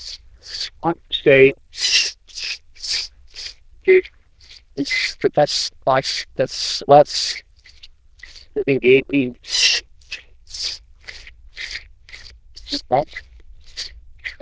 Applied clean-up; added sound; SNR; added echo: neural diffusion model UNIVERSE++.